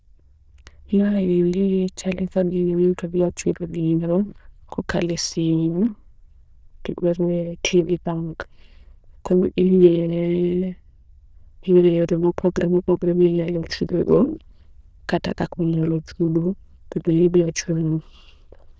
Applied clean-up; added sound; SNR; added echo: neural diffusion model UNIVERSE++.